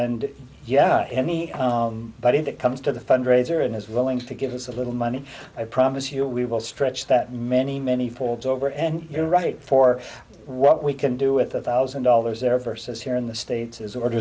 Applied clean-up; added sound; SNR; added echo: none; none; none; none.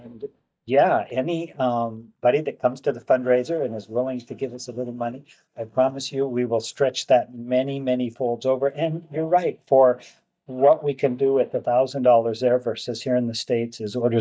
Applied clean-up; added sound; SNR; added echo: neural mask model DeepFilterNet 3.